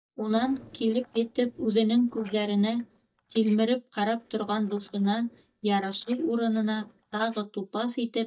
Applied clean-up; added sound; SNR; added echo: neural mask model DeepFilterNet 3.